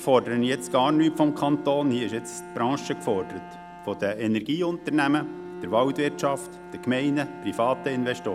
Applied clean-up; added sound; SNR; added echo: none; Bowed string instrument; 14 dB; none.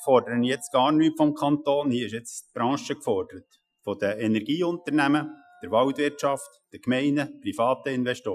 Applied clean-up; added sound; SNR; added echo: classical method Wiener filter.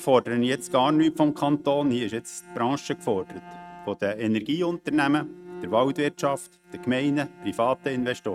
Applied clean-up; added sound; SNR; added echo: neural mask model RNNoise.